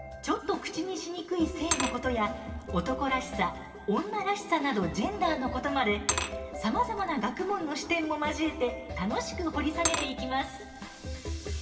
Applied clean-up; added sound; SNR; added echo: none; Glass / Liquid; 9 dB; reverberation time 1.7 s.